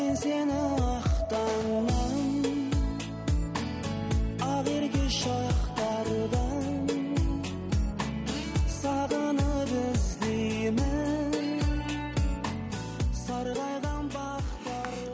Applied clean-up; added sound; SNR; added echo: none; none; none; none.